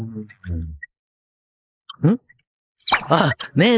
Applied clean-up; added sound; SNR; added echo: neural mask model Resemble Enhance denoiser.